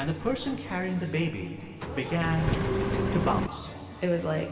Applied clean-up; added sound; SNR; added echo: none; Engine; -1 dB; reverberation time 2.4 s.